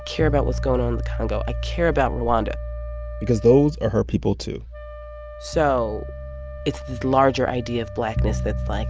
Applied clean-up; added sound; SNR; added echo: none; Wind instrument, woodwind instrument; 18 dB; none.